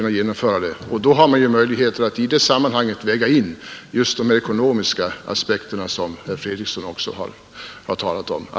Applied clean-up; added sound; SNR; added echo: none; none; none; none.